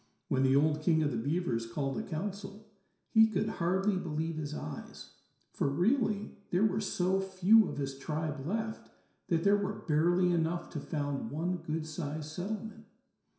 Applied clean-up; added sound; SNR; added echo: none; none; none; reverberation time 0.7 s.